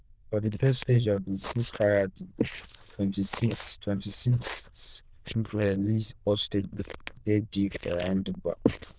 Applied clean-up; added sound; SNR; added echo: neural diffusion model UNIVERSE++.